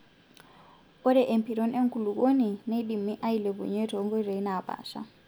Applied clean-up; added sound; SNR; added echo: none; none; none; none.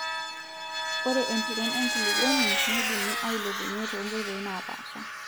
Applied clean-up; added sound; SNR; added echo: none; Vehicle; -3 dB; none.